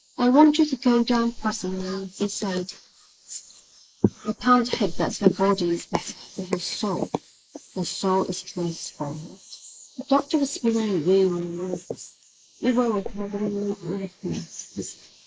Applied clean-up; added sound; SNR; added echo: neural mask model Resemble Enhance denoiser.